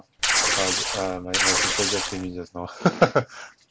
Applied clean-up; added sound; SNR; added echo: none; Tearing; -3 dB; none.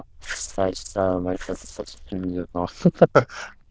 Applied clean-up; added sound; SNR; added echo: neural diffusion model UNIVERSE++.